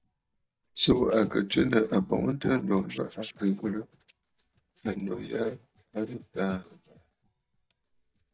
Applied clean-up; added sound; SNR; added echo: neural mask model DeepFilterNet 3.